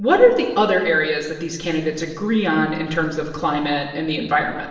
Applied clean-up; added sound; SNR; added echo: none; none; none; reverberation time 1.1 s.